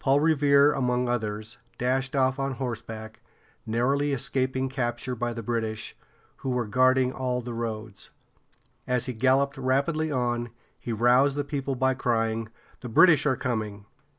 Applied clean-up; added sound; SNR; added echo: none; none; none; none.